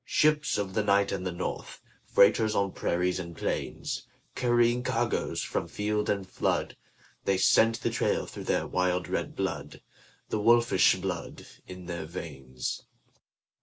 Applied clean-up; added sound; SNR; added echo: none; none; none; none.